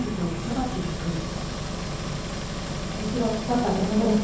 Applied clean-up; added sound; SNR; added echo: none; Engine; 3 dB; reverberation time 0.7 s.